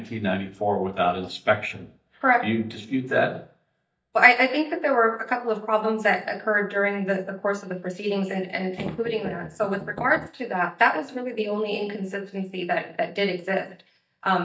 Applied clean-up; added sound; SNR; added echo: neural mask model DeepFilterNet 3.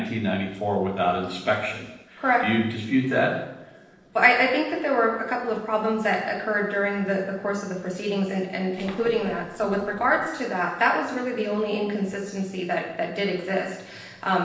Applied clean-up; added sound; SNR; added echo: neural separator model SepFormer DNS4.